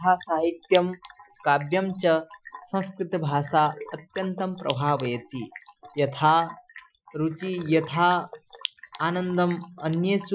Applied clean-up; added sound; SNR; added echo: classical method Wiener filter.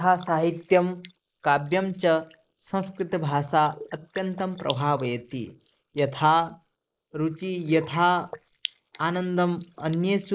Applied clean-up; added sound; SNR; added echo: neural mask model Resemble Enhance denoiser.